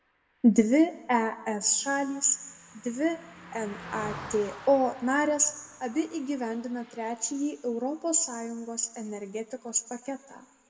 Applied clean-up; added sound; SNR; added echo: none; Car passing by; 20 dB; reverberation time 0.9 s.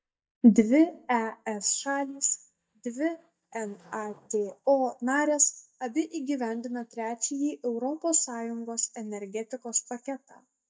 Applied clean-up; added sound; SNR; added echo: neural mask model DeepFilterNet 3.